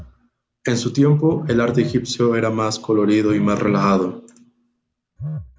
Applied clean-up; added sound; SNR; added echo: none; Telephone; 14 dB; none.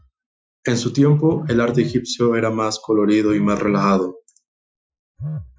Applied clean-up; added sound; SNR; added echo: classical method Wiener filter.